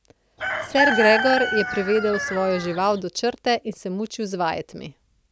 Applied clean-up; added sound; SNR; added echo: none; Chicken, rooster; 2 dB; none.